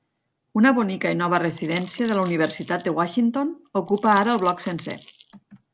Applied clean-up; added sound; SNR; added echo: none; Crumpling, crinkling; 18 dB; none.